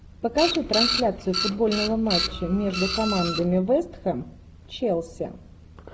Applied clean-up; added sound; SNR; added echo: none; Printer; 3 dB; none.